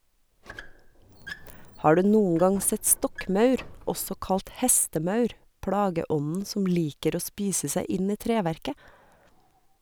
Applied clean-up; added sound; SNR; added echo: none; Squeak; 18 dB; none.